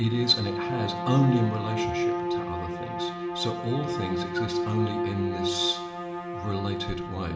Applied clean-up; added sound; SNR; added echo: none; Bowed string instrument; 2 dB; reverberation time 1.6 s.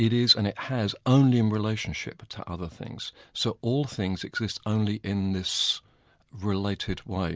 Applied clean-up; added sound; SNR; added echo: none; none; none; none.